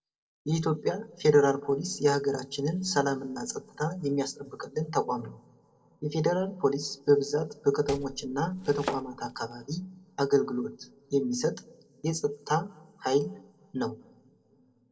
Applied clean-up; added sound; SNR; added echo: neural separator model SepFormer DNS4.